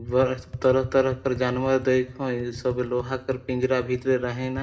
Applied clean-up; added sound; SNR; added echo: none; Tap; 14 dB; reverberation time 2.2 s.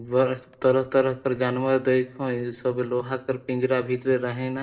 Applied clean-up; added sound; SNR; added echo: neural separator model SepFormer DNS4.